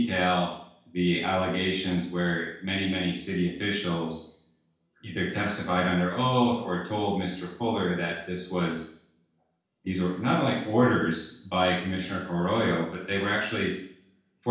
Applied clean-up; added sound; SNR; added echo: none; none; none; reverberation time 0.7 s.